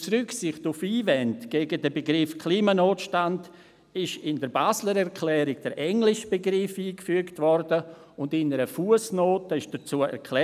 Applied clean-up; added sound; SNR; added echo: none; none; none; none.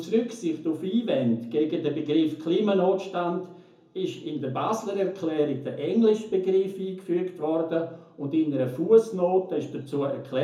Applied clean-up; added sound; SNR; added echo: none; none; none; reverberation time 0.6 s.